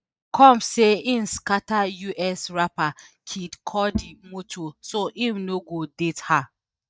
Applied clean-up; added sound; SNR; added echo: neural mask model DeepFilterNet 3.